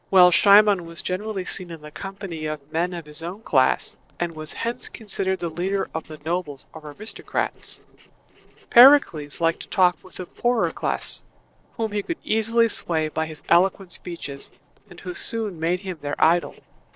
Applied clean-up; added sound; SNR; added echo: neural separator model SepFormer DNS4.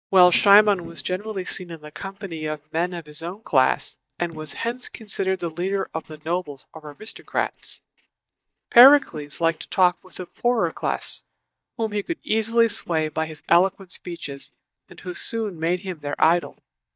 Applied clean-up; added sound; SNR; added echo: neural mask model DeepFilterNet 3.